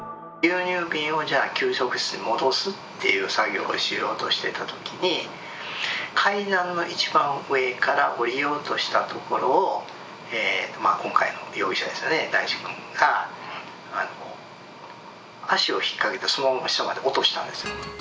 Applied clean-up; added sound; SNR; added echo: none; none; none; none.